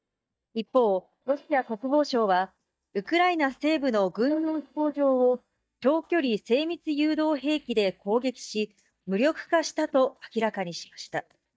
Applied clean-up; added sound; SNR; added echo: neural mask model DeepFilterNet 3.